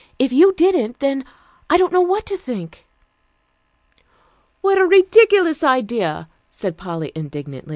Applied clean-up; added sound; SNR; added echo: none; none; none; none.